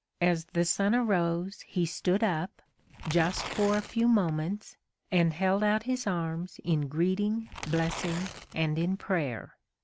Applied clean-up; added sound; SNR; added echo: none; Tearing; 13 dB; none.